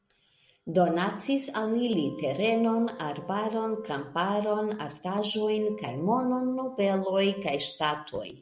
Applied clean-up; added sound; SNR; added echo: none; Wind instrument, woodwind instrument; 20 dB; none.